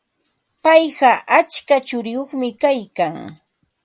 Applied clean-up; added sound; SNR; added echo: none; none; none; none.